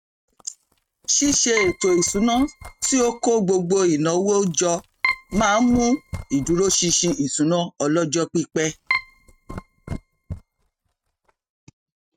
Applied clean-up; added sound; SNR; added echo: neural mask model RNNoise.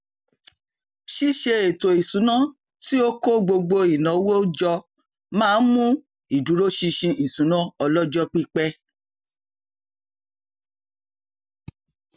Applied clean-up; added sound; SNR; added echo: none; none; none; none.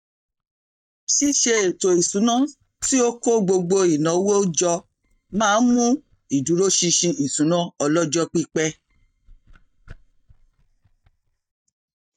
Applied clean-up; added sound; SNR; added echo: neural mask model DeepFilterNet 3.